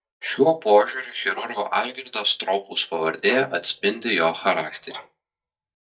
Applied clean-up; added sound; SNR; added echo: neural mask model DeepFilterNet 3.